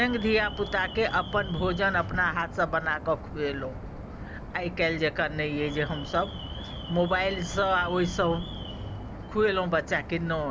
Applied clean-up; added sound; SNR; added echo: none; Alarm; 10 dB; none.